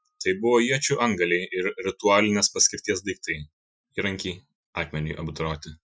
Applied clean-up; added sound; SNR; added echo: classical method Wiener filter.